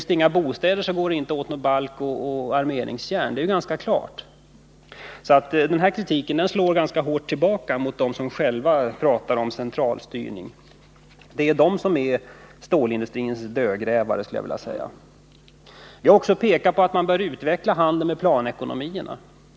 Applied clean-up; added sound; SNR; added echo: none; none; none; none.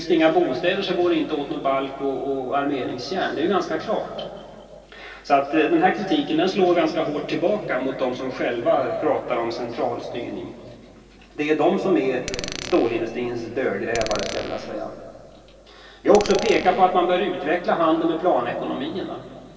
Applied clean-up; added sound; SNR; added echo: none; Glass; 13 dB; reverberation time 2.5 s.